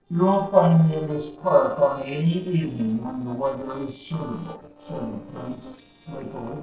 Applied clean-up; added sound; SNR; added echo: neural separator model SepFormer DNS4.